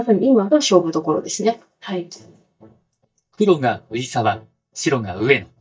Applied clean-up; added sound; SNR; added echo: neural mask model DeepFilterNet 3.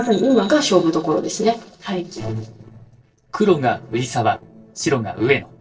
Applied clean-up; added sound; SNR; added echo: neural separator model SepFormer DNS4.